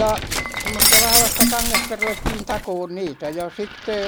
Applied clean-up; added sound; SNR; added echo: none; Shatter; -5 dB; none.